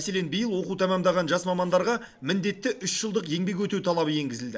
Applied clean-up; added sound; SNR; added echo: none; none; none; none.